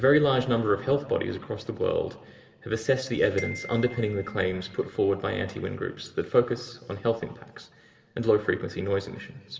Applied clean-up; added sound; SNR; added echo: none; Glockenspiel; 17 dB; reverberation time 1.9 s.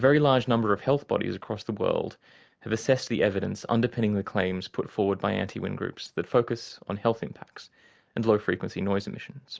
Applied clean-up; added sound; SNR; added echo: none; none; none; none.